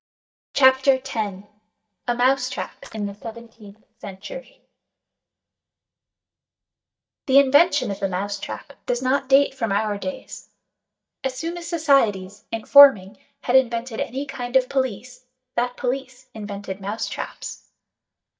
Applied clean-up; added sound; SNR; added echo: neural mask model DeepFilterNet 3.